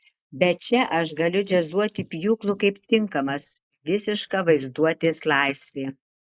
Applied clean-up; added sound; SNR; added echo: neural mask model Resemble Enhance denoiser.